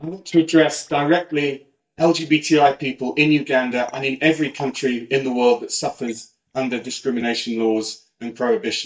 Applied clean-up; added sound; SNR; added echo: neural mask model DeepFilterNet 3.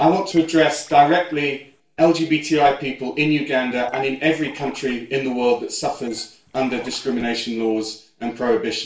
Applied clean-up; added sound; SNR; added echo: neural separator model SepFormer DNS4.